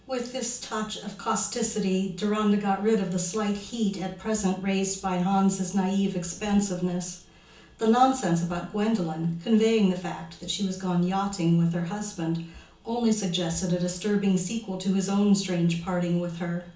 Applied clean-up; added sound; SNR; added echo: none; none; none; reverberation time 0.7 s.